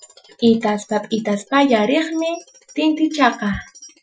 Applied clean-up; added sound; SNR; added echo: classical method Wiener filter.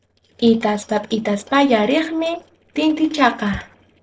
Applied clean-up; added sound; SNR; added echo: neural separator model SepFormer DNS4.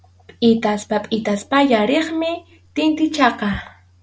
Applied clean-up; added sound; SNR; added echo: none; none; none; none.